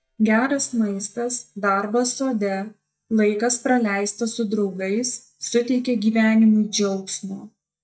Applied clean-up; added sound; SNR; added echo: neural mask model DeepFilterNet 3.